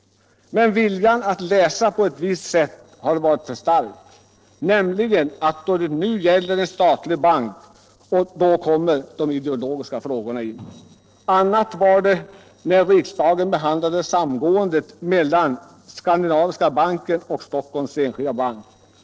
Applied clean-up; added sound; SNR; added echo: neural separator model SepFormer DNS4.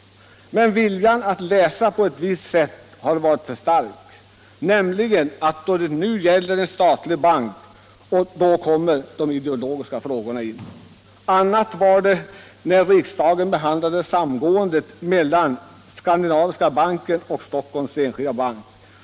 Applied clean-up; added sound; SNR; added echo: none; none; none; none.